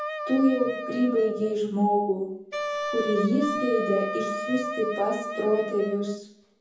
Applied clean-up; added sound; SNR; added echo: none; Wind instrument, woodwind instrument; 7 dB; reverberation time 0.7 s.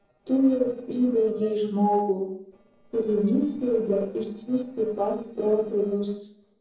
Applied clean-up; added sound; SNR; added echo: neural separator model SepFormer DNS4.